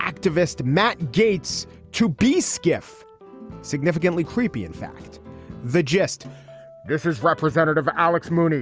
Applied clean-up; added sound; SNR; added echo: none; none; none; none.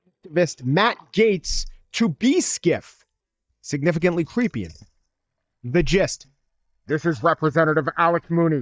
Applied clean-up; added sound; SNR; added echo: neural mask model DeepFilterNet 3.